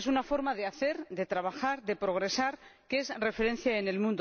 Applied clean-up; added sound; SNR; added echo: none; none; none; none.